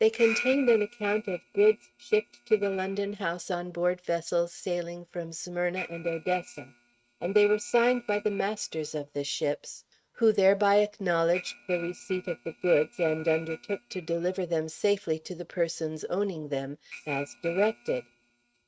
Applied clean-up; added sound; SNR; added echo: neural mask model RNNoise.